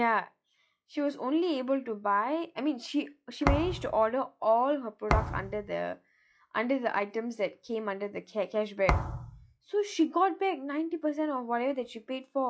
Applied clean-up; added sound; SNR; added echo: classical method log-MMSE.